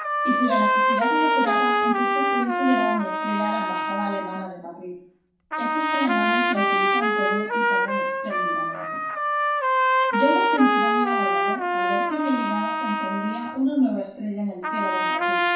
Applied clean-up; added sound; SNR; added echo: none; Trumpet; -4 dB; reverberation time 0.7 s.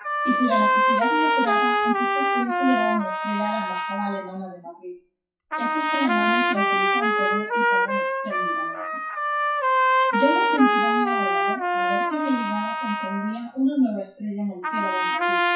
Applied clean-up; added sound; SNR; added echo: classical method WPE with log-MMSE.